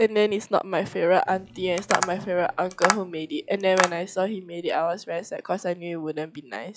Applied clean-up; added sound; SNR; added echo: classical method log-MMSE.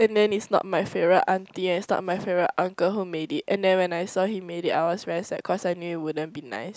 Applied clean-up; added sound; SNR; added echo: none; none; none; none.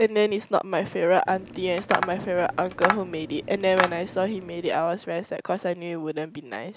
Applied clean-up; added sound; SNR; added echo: none; Tap; 5 dB; none.